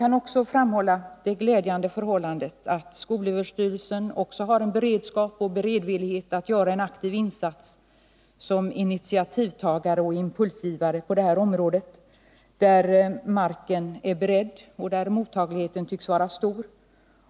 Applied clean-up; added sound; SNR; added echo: none; none; none; none.